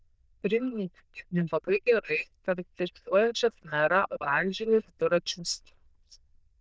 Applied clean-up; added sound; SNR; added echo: neural diffusion model UNIVERSE++.